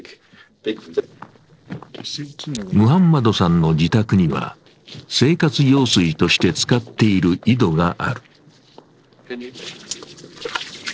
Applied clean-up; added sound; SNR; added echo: neural separator model SepFormer DNS4.